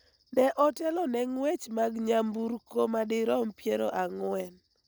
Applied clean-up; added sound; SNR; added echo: none; none; none; none.